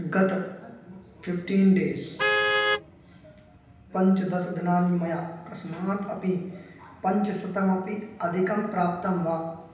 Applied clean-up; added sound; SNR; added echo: none; Vehicle horn, car horn, honking; 4 dB; reverberation time 0.9 s.